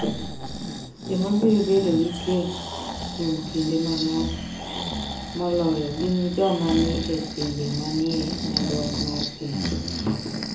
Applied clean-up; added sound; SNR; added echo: none; Breathing; 5 dB; reverberation time 0.6 s.